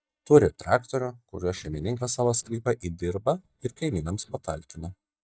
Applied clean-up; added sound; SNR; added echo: neural mask model DeepFilterNet 3.